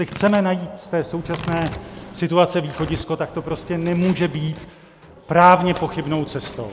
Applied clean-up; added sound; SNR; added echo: none; Tearing + Engine; 15 dB; none.